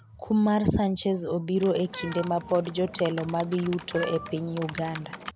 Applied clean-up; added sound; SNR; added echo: none; Typing + Cat; 13 dB; none.